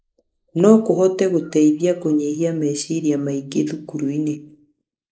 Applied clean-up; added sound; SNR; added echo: neural mask model Resemble Enhance denoiser.